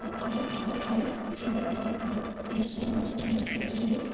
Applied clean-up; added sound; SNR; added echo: neural separator model SepFormer DNS4.